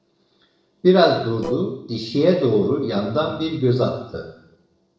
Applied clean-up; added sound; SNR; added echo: neural separator model SepFormer DNS4.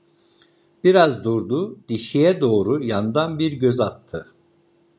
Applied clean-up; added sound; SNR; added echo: none; none; none; none.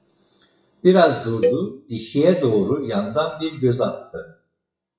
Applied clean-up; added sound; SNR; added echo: classical method WPE with log-MMSE.